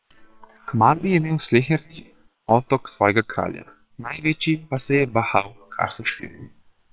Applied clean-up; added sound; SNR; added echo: neural separator model SepFormer WHAM!.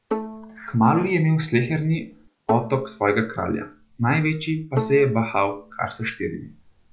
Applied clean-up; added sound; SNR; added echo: none; Bowed string instrument; 12 dB; none.